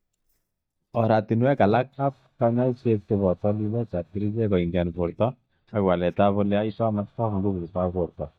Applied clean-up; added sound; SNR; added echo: neural mask model DeepFilterNet 3.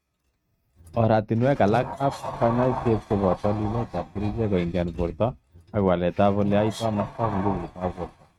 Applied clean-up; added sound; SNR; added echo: neural mask model RNNoise.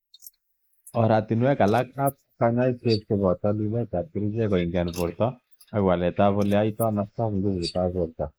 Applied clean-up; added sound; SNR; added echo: neural mask model Resemble Enhance denoiser.